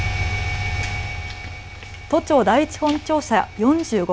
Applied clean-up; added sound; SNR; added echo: none; none; none; none.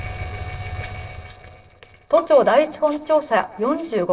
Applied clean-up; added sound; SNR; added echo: neural separator model SepFormer DNS4.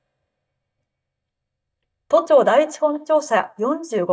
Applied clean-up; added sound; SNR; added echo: neural mask model DeepFilterNet 3.